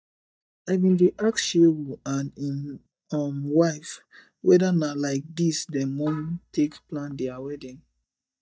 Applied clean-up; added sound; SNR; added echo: neural mask model DeepFilterNet 3.